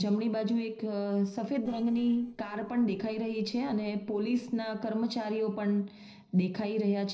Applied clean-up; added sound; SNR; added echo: neural separator model SepFormer DNS4.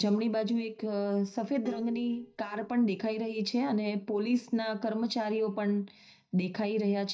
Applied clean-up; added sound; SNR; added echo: neural mask model DeepFilterNet 3.